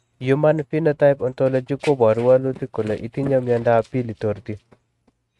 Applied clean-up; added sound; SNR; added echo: neural mask model RNNoise.